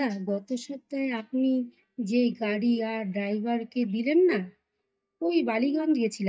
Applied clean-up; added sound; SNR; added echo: neural mask model DeepFilterNet 3.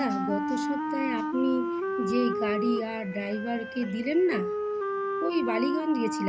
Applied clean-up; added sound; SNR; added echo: none; Wind instrument, woodwind instrument; 1 dB; none.